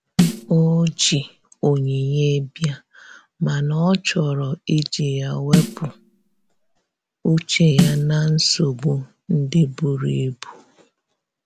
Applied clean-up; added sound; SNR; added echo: none; Snare drum; 3 dB; none.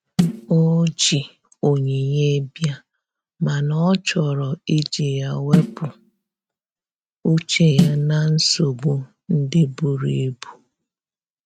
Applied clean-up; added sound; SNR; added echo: neural mask model RNNoise.